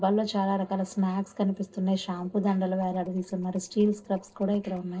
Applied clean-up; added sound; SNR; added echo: neural separator model SepFormer DNS4.